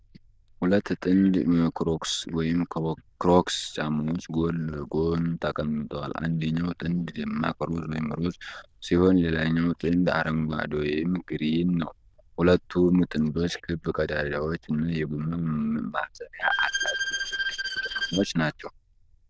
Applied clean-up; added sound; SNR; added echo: neural diffusion model UNIVERSE++.